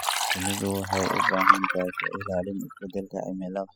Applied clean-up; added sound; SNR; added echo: classical method spectral subtraction.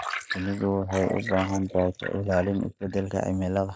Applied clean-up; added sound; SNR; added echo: neural mask model Resemble Enhance denoiser.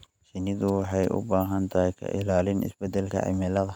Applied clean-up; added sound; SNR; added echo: none; none; none; none.